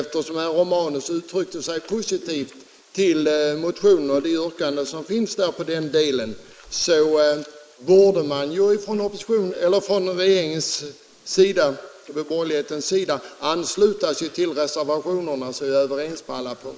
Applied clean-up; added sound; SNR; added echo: neural mask model Resemble Enhance denoiser.